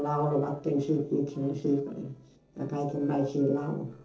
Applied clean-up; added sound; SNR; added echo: neural separator model SepFormer DNS4.